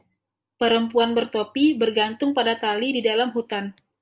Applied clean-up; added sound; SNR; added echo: none; none; none; none.